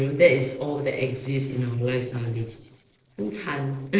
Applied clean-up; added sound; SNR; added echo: neural separator model SepFormer DNS4.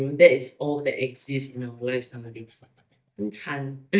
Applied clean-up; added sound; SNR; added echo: neural mask model DeepFilterNet 3.